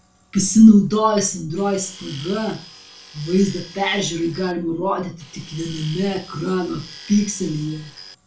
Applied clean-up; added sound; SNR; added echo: none; Tools; 20 dB; reverberation time 0.3 s.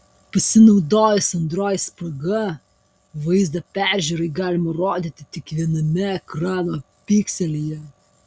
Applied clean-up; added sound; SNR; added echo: none; none; none; none.